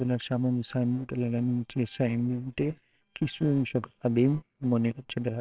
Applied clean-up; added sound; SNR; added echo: neural separator model SepFormer WHAMR!.